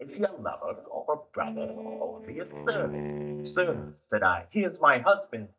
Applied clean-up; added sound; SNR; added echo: neural mask model DeepFilterNet 3.